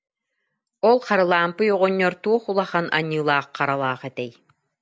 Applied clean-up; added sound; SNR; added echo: none; none; none; none.